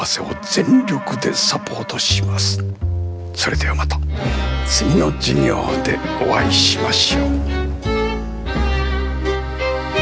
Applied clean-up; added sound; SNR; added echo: none; none; none; none.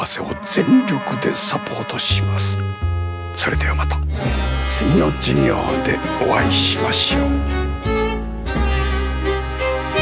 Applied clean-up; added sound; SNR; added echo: none; Trumpet; 17 dB; none.